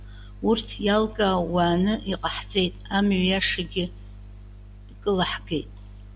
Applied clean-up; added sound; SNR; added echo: none; none; none; none.